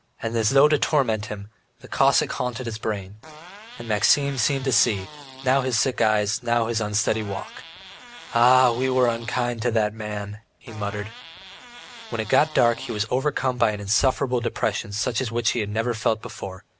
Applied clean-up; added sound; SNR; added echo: none; Fart; 18 dB; none.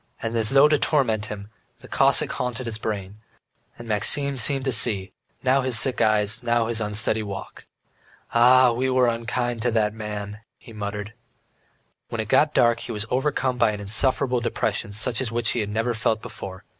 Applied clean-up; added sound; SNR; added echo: none; none; none; none.